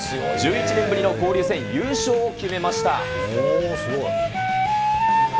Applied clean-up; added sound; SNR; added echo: none; Wind instrument, woodwind instrument; 0 dB; none.